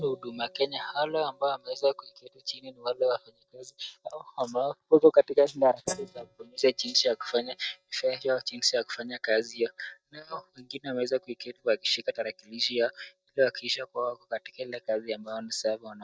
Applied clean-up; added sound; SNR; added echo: neural mask model DeepFilterNet 3.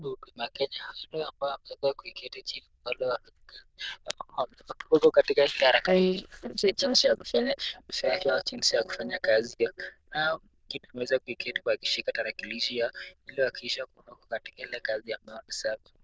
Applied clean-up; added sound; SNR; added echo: neural diffusion model UNIVERSE++.